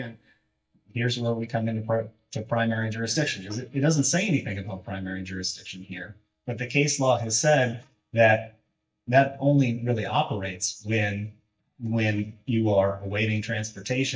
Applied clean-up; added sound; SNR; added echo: neural mask model DeepFilterNet 3.